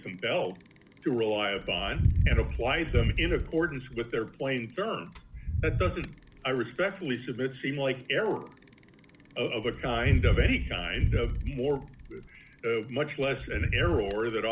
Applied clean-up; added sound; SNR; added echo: none; Bicycle; 1 dB; none.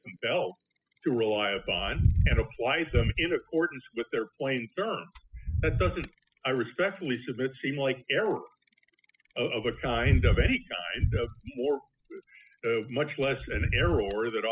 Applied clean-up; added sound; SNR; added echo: classical method spectral subtraction.